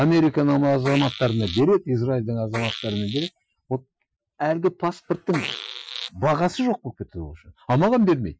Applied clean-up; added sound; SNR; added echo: classical method Wiener filter.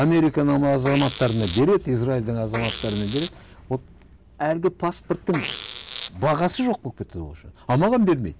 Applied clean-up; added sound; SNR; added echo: none; Fart; 12 dB; none.